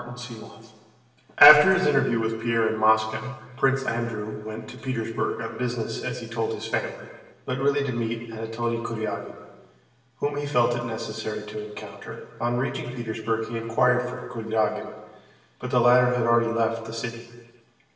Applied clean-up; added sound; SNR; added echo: none; none; none; reverberation time 1.2 s.